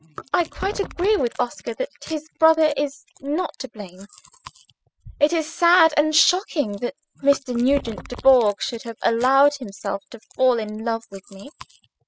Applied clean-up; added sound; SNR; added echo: classical method spectral subtraction.